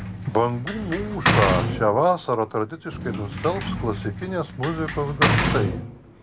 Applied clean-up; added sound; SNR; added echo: none; Sliding door / Slam; 1 dB; none.